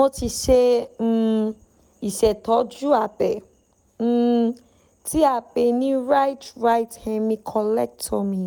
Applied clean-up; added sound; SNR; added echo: none; none; none; none.